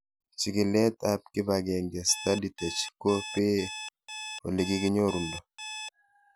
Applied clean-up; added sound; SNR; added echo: none; Alarm; 11 dB; none.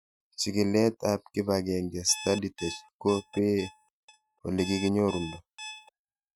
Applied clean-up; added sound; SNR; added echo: neural mask model RNNoise.